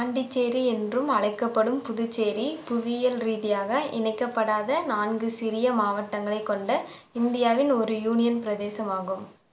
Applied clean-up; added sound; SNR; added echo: none; none; none; none.